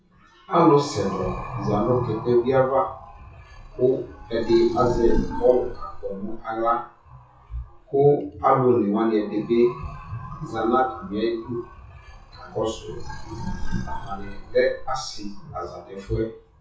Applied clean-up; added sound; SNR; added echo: classical method WPE with log-MMSE.